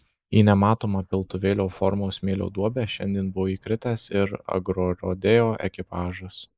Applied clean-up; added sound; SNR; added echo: neural mask model Resemble Enhance denoiser.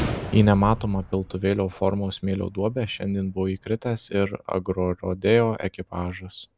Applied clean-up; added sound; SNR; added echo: none; Gunshot, gunfire; 14 dB; none.